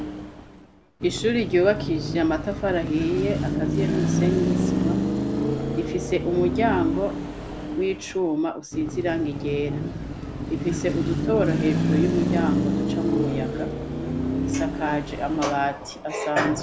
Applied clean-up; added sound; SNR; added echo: none; Car passing by / Traffic noise, roadway noise / Engine; 0 dB; none.